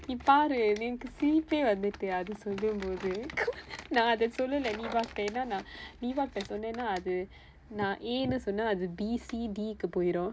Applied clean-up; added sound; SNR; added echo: none; none; none; none.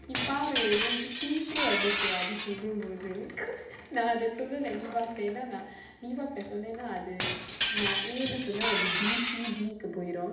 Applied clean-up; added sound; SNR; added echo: none; Glass; -3 dB; reverberation time 0.8 s.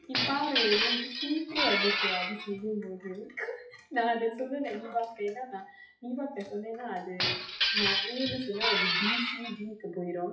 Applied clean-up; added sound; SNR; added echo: classical method WPE with log-MMSE.